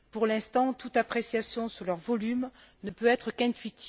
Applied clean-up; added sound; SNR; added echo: none; none; none; none.